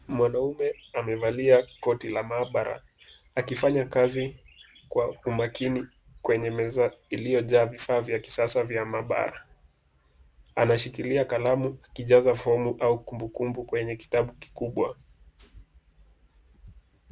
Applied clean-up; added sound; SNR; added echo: none; none; none; none.